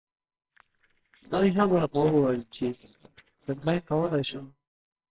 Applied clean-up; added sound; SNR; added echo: neural separator model SepFormer WHAMR!.